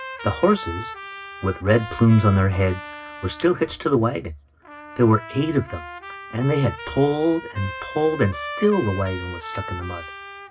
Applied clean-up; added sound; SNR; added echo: none; Trumpet; 13 dB; reverberation time 0.4 s.